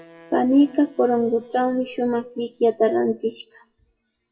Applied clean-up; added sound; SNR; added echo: classical method WPE with log-MMSE.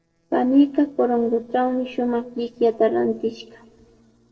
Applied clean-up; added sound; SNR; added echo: neural separator model SepFormer DNS4.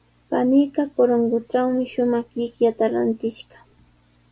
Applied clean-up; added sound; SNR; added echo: none; none; none; none.